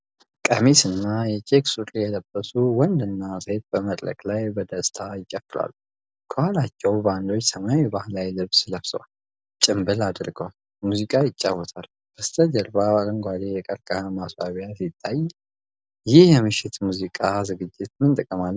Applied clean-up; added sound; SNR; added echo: none; none; none; none.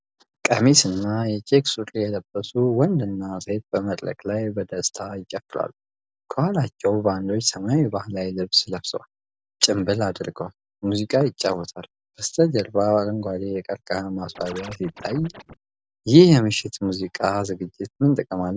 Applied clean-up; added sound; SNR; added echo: none; Scratching (performance technique); 17 dB; none.